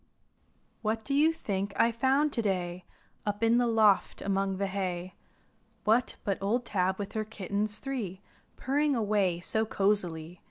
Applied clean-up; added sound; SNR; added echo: none; none; none; none.